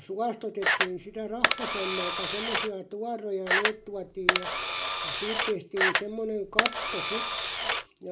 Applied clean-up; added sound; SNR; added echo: none; Camera; -5 dB; reverberation time 0.2 s.